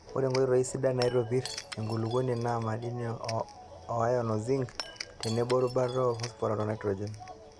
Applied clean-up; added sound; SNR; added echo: none; Crackle + Shatter / Crushing; 16 dB; none.